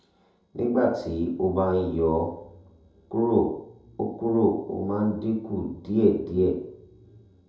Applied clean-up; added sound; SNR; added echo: none; none; none; reverberation time 2.6 s.